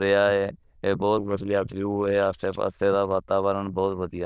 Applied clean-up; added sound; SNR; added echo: neural diffusion model UNIVERSE++.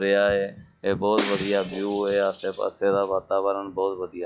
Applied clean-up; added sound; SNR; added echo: classical method log-MMSE.